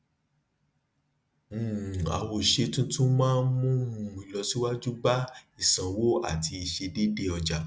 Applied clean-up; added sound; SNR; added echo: none; none; none; none.